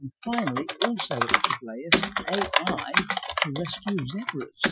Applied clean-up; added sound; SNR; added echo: classical method Wiener filter.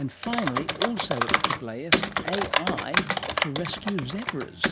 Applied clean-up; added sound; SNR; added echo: none; Computer keyboard; -5 dB; none.